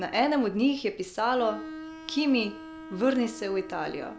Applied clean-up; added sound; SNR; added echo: none; Bowed string instrument; 15 dB; none.